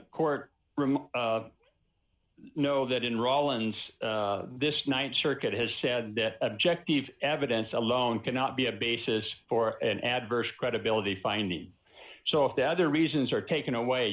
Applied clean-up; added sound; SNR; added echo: none; none; none; none.